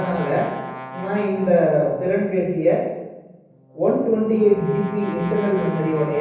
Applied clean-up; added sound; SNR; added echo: none; Brass instrument; 15 dB; reverberation time 1.1 s.